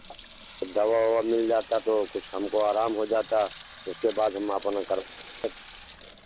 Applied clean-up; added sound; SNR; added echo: none; Sink (filling or washing) / Water tap, faucet; 18 dB; none.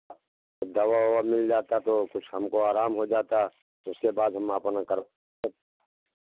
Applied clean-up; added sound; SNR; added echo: none; none; none; none.